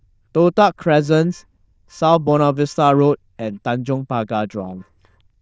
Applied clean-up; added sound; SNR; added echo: neural diffusion model UNIVERSE++.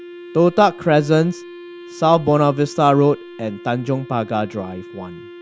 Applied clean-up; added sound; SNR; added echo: none; Wind instrument, woodwind instrument; 18 dB; none.